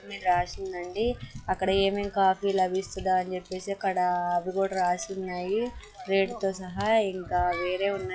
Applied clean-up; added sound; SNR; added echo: classical method log-MMSE.